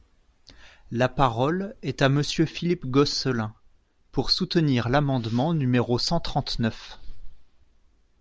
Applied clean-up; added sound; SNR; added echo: none; none; none; none.